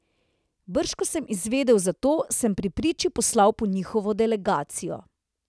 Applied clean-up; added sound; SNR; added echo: none; none; none; none.